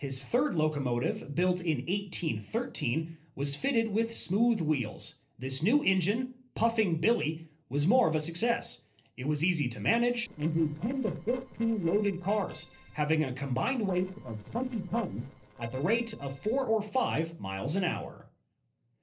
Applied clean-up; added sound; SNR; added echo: neural separator model SepFormer DNS4.